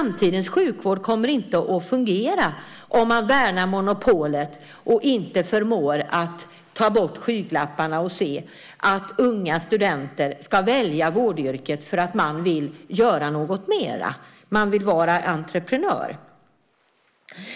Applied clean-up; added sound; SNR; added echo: neural mask model Resemble Enhance denoiser.